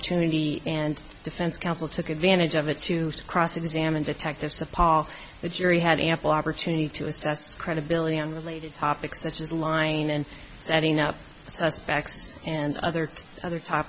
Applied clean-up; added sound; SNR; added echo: none; none; none; none.